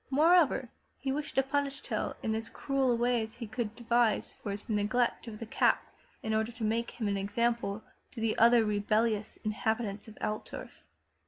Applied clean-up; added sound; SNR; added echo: none; none; none; none.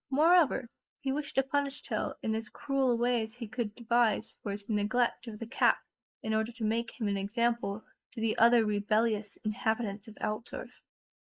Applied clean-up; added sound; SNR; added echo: neural mask model Resemble Enhance denoiser.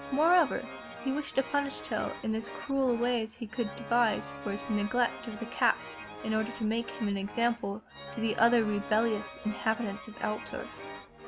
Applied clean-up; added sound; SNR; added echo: none; Organ; 12 dB; none.